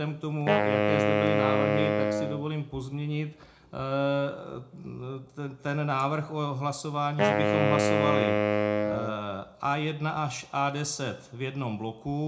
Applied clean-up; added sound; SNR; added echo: none; Wind instrument, woodwind instrument; -3 dB; reverberation time 0.3 s.